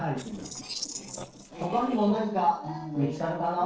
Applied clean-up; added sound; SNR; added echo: neural separator model SepFormer DNS4.